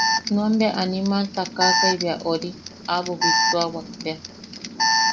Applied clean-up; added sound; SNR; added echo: none; Alarm; -1 dB; none.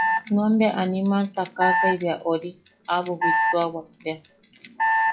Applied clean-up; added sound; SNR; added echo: classical method log-MMSE.